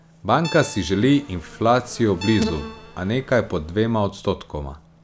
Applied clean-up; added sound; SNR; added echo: none; Insect + Guitar; 12 dB; none.